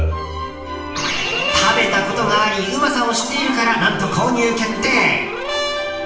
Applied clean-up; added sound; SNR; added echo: none; Brass instrument; 9 dB; reverberation time 0.7 s.